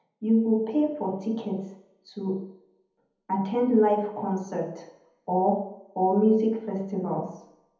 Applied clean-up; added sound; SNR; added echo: none; none; none; reverberation time 1.0 s.